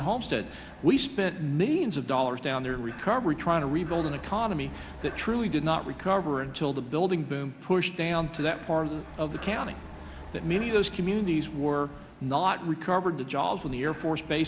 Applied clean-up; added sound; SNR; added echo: none; Breathing; 17 dB; none.